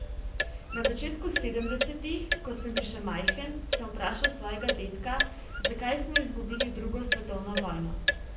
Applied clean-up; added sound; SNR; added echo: none; Clock; -3 dB; reverberation time 0.6 s.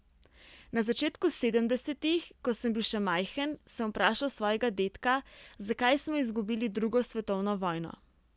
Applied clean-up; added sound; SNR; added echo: none; none; none; none.